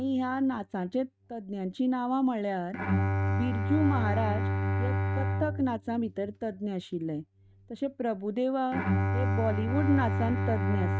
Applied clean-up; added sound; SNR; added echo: neural mask model RNNoise.